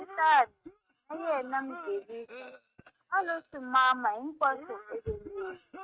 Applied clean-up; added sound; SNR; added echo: neural mask model RNNoise.